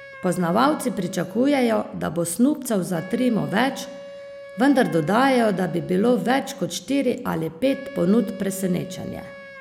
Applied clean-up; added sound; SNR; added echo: none; Wind instrument, woodwind instrument; 18 dB; none.